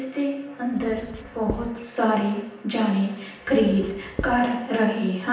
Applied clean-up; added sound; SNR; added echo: none; Writing; 12 dB; reverberation time 0.9 s.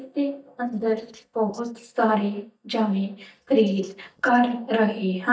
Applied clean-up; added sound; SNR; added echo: neural mask model DeepFilterNet 3.